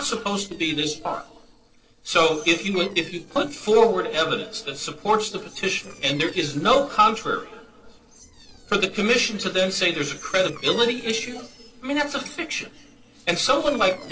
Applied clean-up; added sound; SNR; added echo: neural separator model SepFormer DNS4.